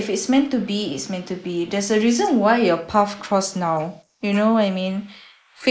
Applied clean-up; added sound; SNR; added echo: neural mask model Resemble Enhance denoiser.